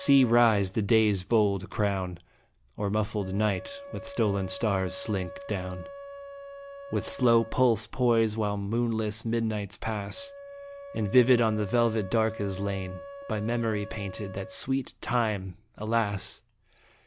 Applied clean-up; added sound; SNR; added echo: none; Wind instrument, woodwind instrument; 16 dB; none.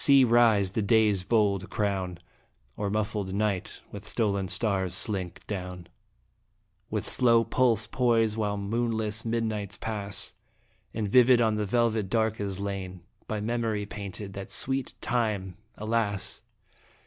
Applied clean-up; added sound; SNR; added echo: none; none; none; none.